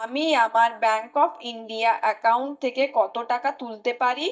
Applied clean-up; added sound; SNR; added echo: neural mask model DeepFilterNet 3.